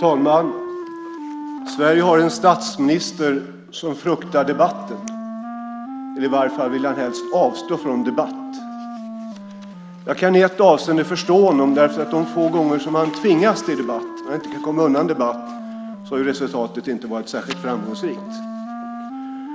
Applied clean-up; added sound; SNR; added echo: none; Wind instrument, woodwind instrument; 11 dB; none.